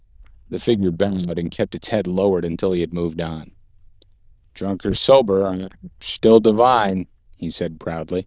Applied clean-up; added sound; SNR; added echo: neural diffusion model UNIVERSE++.